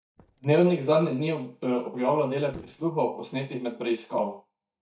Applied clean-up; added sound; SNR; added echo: neural mask model DeepFilterNet 3.